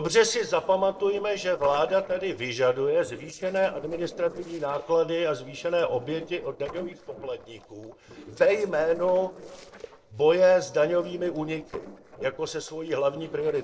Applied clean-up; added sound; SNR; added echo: neural separator model SepFormer DNS4.